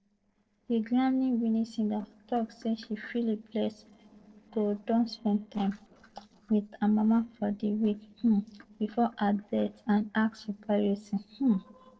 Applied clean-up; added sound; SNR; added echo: neural separator model SepFormer DNS4.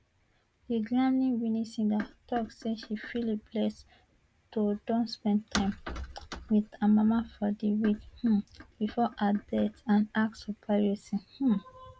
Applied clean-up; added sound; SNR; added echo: none; none; none; none.